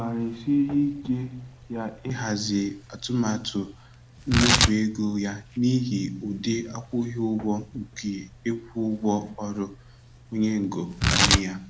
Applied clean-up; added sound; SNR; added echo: none; Tearing; 4 dB; none.